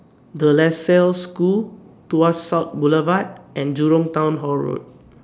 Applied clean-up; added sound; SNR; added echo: none; none; none; none.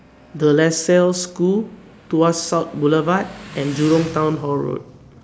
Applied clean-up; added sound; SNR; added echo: none; Motorcycle; 20 dB; none.